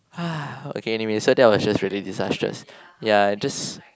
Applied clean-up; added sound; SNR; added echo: none; none; none; none.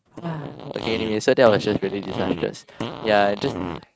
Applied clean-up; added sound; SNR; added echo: neural mask model RNNoise.